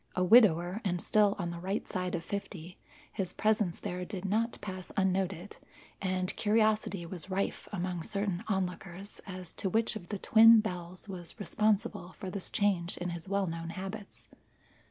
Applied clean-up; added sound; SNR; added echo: none; none; none; none.